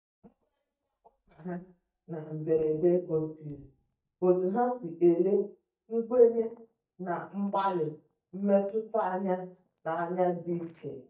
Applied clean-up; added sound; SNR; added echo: neural mask model DeepFilterNet 3.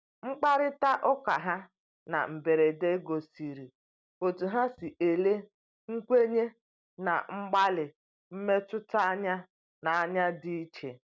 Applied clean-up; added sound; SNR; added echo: none; none; none; none.